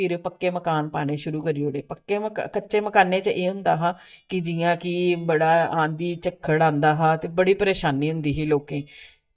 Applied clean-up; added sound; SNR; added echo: neural mask model DeepFilterNet 3.